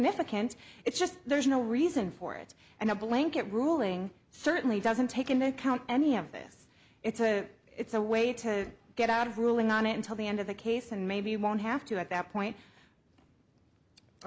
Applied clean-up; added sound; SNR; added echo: none; none; none; none.